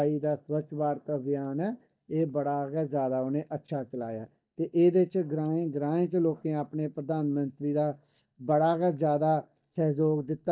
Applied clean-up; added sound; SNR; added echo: neural mask model DeepFilterNet 3.